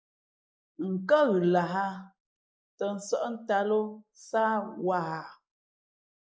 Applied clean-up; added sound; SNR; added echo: neural mask model Resemble Enhance denoiser.